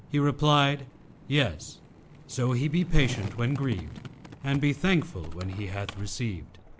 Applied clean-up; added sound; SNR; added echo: none; Skateboard; 16 dB; none.